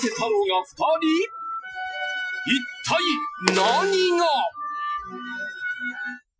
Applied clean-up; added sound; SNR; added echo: classical method Wiener filter.